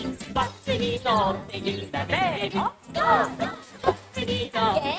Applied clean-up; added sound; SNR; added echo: neural mask model RNNoise.